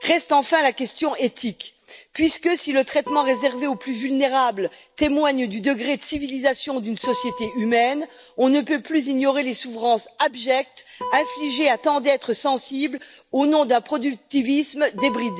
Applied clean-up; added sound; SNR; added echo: none; Guitar; 17 dB; none.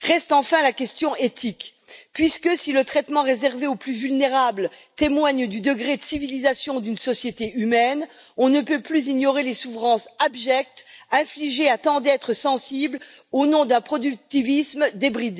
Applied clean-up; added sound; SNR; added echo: none; none; none; none.